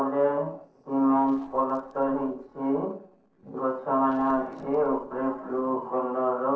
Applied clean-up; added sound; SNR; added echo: neural separator model SepFormer DNS4.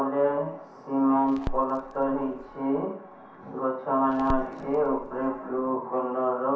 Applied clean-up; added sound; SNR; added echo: none; Crackle; 12 dB; reverberation time 0.7 s.